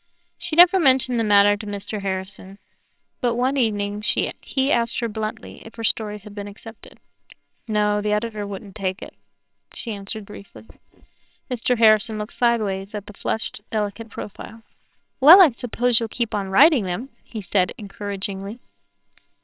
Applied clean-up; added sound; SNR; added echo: neural separator model SepFormer WHAMR!.